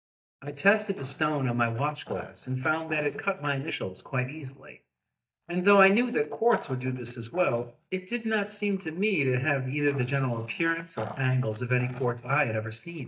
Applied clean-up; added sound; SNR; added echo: neural mask model DeepFilterNet 3.